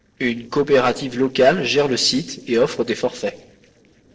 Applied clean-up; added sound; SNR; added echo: neural separator model SepFormer DNS4.